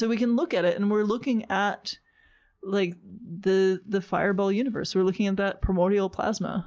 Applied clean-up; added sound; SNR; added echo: neural mask model Resemble Enhance denoiser.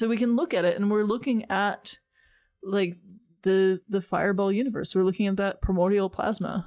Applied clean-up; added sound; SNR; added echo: neural mask model DeepFilterNet 3.